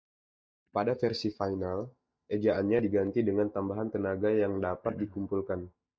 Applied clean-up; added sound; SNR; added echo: neural mask model DeepFilterNet 3.